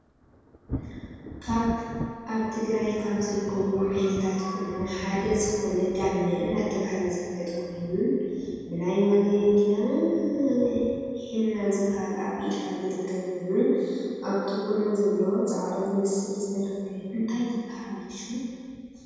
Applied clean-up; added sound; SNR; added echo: none; Thunder; 17 dB; reverberation time 2.0 s.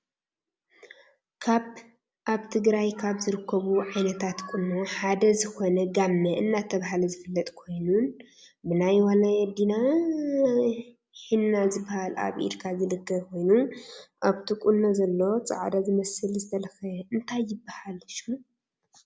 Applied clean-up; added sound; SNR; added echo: none; none; none; none.